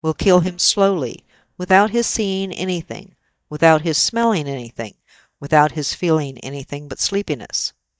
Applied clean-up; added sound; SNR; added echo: neural mask model DeepFilterNet 3.